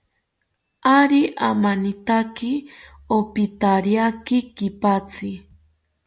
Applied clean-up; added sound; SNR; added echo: none; none; none; none.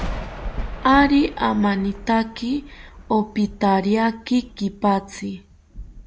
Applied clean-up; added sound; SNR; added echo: none; Thunder; 12 dB; none.